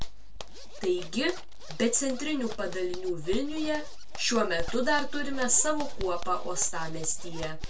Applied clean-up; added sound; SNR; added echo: none; Zipper (clothing); 1 dB; reverberation time 0.2 s.